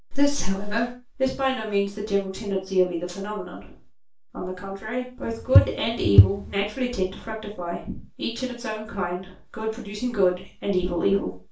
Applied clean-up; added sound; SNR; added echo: none; Walk, footsteps / Bird vocalization, bird call, bird song; -3 dB; reverberation time 0.3 s.